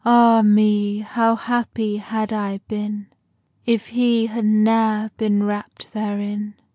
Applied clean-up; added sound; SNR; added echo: none; none; none; none.